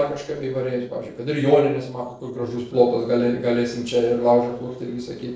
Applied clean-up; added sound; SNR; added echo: neural separator model SepFormer DNS4.